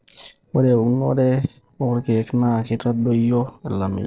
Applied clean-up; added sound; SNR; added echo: neural separator model SepFormer DNS4.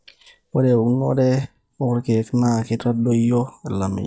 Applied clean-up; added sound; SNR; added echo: neural mask model DeepFilterNet 3.